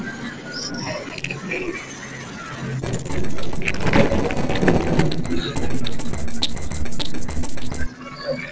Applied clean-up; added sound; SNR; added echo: neural separator model SepFormer DNS4.